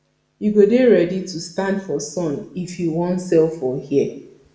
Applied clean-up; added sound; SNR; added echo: none; none; none; reverberation time 0.6 s.